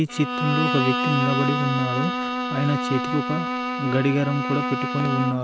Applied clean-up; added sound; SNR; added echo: none; Bowed string instrument; 1 dB; none.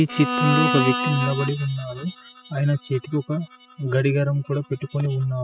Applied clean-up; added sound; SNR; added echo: classical method spectral subtraction.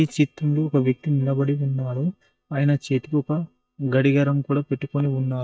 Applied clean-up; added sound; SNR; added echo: neural mask model DeepFilterNet 3.